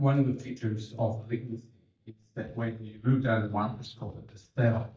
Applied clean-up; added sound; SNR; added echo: neural mask model DeepFilterNet 3.